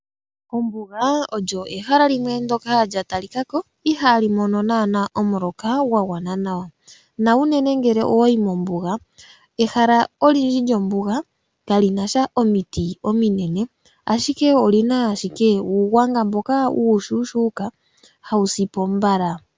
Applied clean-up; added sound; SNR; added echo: none; none; none; none.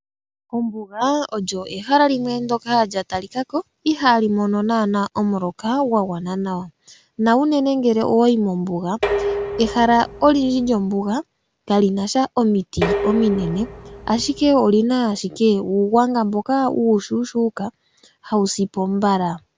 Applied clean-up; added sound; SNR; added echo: none; Dishes, pots, and pans; 8 dB; none.